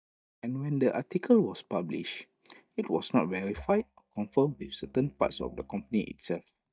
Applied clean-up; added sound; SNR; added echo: neural mask model DeepFilterNet 3.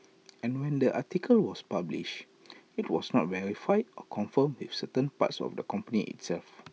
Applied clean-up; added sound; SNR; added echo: none; none; none; none.